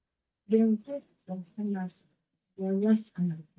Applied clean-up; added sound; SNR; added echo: neural mask model DeepFilterNet 3.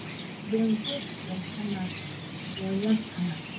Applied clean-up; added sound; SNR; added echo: none; Chirp, tweet; 7 dB; reverberation time 0.3 s.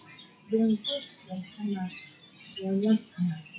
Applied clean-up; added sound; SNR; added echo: classical method WPE with log-MMSE.